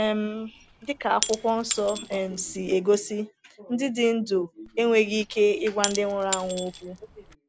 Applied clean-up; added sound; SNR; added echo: none; Shatter / Crushing; 8 dB; none.